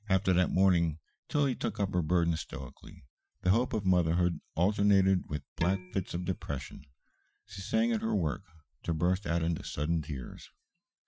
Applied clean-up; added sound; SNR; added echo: classical method Wiener filter.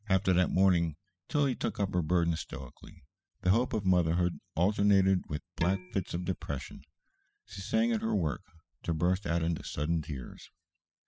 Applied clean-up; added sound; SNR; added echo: classical method spectral subtraction.